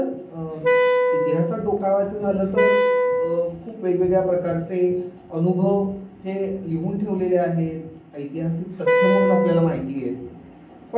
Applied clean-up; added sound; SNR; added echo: none; Wind instrument, woodwind instrument; -2 dB; reverberation time 0.6 s.